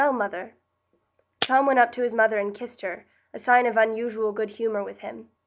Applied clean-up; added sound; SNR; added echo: none; Shatter; 15 dB; none.